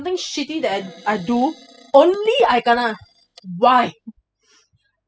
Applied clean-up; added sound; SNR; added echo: classical method spectral subtraction.